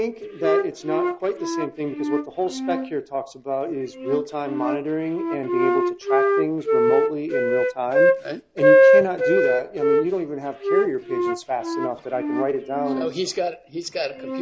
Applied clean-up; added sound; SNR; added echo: none; Wind instrument, woodwind instrument; -4 dB; none.